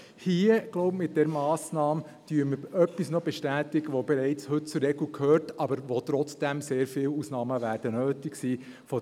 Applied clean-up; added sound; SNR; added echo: none; none; none; none.